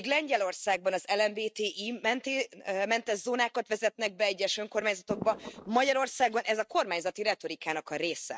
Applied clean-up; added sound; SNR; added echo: neural mask model RNNoise.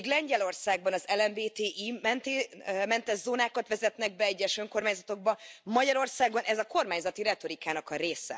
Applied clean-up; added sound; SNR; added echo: none; none; none; none.